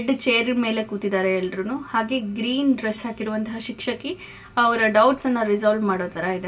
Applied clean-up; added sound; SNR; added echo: none; none; none; reverberation time 0.2 s.